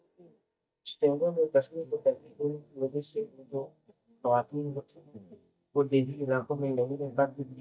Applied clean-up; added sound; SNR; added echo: neural mask model DeepFilterNet 3.